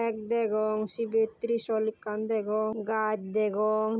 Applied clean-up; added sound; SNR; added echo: none; none; none; none.